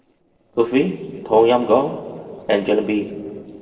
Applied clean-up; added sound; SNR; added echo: neural separator model SepFormer DNS4.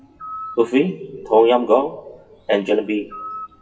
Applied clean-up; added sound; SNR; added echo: classical method WPE with log-MMSE.